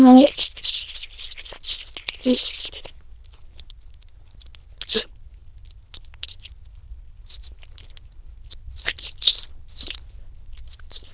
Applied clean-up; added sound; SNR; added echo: neural diffusion model UNIVERSE++.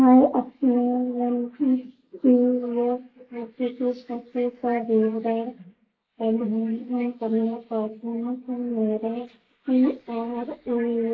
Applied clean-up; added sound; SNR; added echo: neural mask model Resemble Enhance denoiser.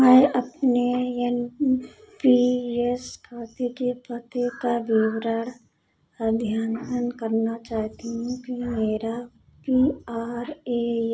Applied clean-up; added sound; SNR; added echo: none; none; none; none.